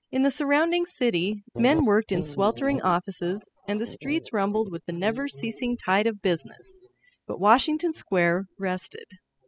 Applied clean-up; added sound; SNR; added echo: classical method spectral subtraction.